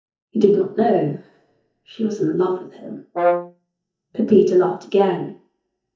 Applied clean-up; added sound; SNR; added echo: neural mask model DeepFilterNet 3.